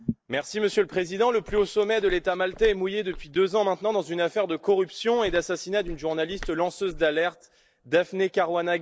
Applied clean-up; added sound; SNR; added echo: neural mask model Resemble Enhance denoiser.